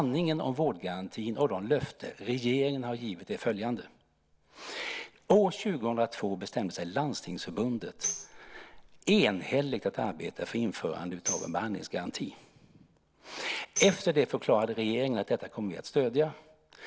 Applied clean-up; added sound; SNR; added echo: none; Tambourine; 10 dB; none.